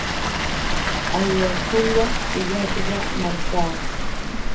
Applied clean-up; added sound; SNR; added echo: none; Water; -3 dB; reverberation time 0.3 s.